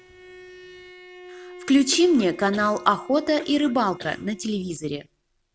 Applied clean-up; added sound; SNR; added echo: none; Cough + Bowed string instrument; 17 dB; none.